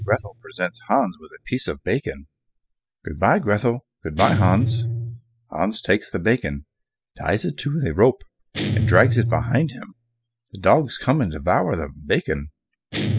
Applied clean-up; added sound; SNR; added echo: classical method spectral subtraction.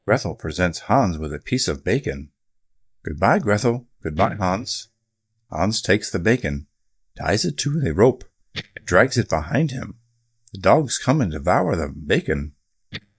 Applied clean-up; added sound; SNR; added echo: neural mask model DeepFilterNet 3.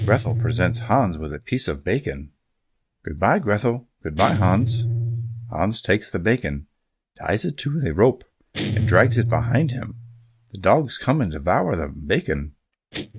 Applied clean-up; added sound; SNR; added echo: neural mask model RNNoise.